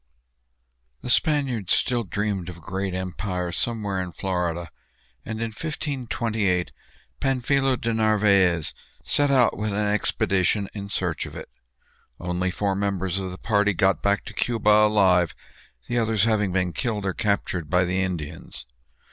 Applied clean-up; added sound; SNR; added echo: none; none; none; none.